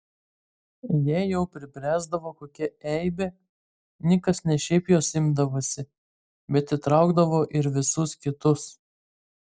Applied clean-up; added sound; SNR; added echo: none; none; none; none.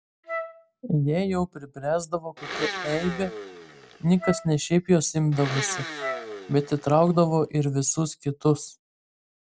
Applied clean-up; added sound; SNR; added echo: none; Domestic sounds, home sounds + Wind instrument, woodwind instrument; 10 dB; none.